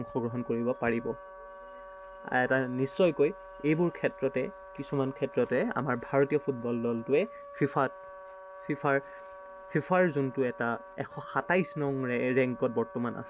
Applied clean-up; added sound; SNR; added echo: none; Wind instrument, woodwind instrument; 16 dB; none.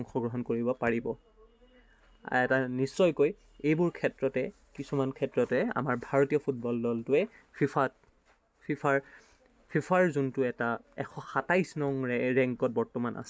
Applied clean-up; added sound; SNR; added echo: none; none; none; none.